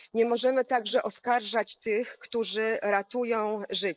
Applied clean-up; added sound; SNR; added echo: neural mask model Resemble Enhance denoiser.